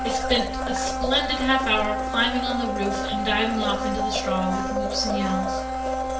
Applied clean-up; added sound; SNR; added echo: none; Domestic sounds, home sounds; 1 dB; reverberation time 0.4 s.